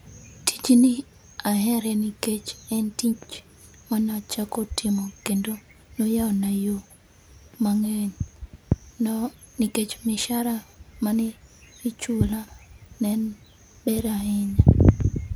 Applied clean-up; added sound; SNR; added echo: none; none; none; none.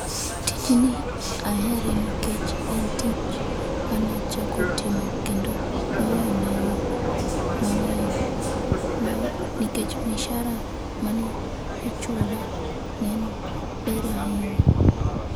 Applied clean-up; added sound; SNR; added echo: none; Vehicle; 0 dB; none.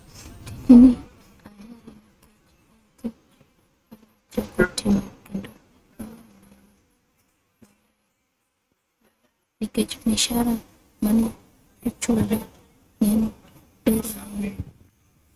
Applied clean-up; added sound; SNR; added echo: neural mask model RNNoise.